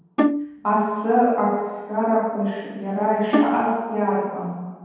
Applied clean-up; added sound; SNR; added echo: none; Bowed string instrument; 1 dB; reverberation time 1.2 s.